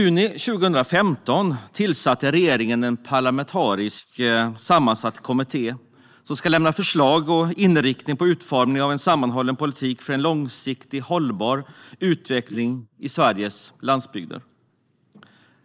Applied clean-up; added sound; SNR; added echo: neural mask model Resemble Enhance denoiser.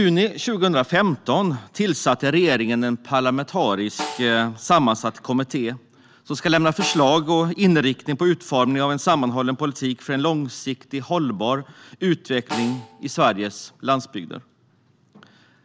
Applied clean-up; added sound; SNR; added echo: none; Snare drum; 17 dB; none.